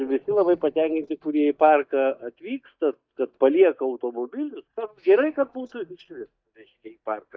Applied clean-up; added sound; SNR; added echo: neural mask model DeepFilterNet 3.